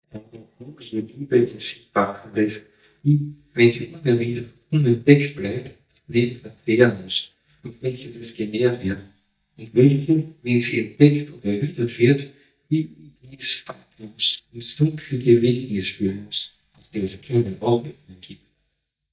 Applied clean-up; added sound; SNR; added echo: neural mask model DeepFilterNet 3.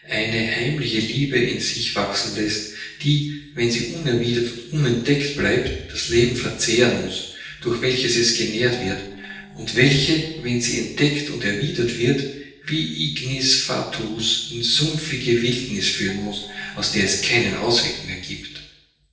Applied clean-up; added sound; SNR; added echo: neural separator model SepFormer DNS4.